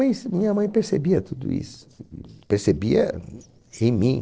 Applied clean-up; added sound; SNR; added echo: neural separator model SepFormer DNS4.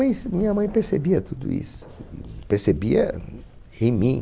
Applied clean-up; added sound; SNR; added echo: none; Keys jangling; 18 dB; none.